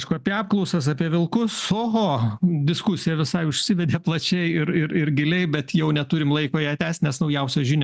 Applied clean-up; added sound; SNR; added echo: none; none; none; none.